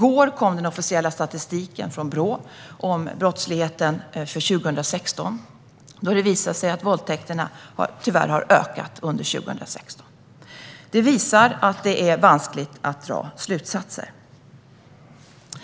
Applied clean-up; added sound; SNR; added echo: none; none; none; none.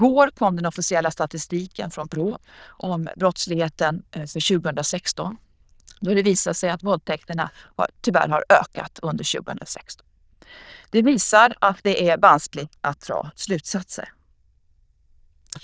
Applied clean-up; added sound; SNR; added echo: neural diffusion model UNIVERSE++.